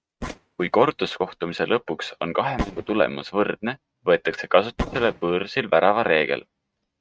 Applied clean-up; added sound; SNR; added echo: neural mask model RNNoise.